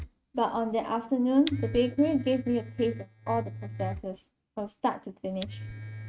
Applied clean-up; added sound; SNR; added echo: neural mask model RNNoise.